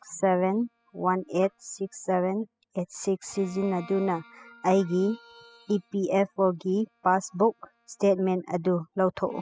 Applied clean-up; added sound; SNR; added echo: classical method spectral subtraction.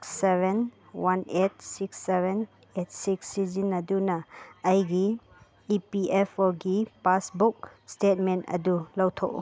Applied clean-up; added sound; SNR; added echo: none; none; none; none.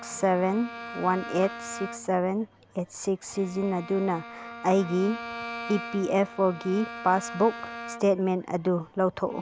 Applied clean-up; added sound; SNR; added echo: none; Bowed string instrument; 13 dB; none.